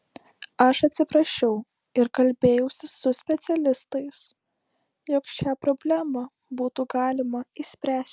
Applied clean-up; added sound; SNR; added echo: none; none; none; none.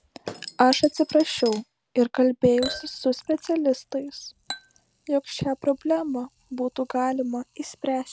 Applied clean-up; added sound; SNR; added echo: none; Chink, clink / Liquid; 16 dB; none.